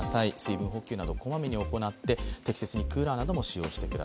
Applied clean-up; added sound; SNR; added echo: none; none; none; none.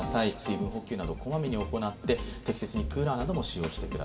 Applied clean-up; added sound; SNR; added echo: none; none; none; reverberation time 2.3 s.